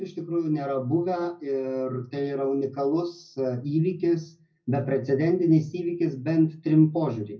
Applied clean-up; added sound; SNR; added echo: none; none; none; reverberation time 0.4 s.